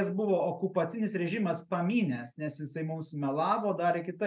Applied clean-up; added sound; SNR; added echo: none; none; none; none.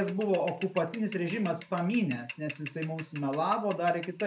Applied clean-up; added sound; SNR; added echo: none; Mechanisms / Bicycle; 16 dB; none.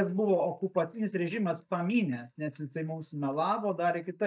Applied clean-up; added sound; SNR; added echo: neural mask model DeepFilterNet 3.